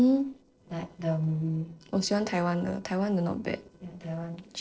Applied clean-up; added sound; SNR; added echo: neural separator model SepFormer DNS4.